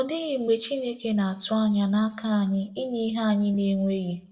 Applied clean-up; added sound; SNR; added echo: neural separator model SepFormer DNS4.